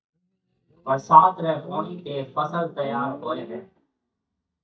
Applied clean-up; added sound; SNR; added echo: neural mask model DeepFilterNet 3.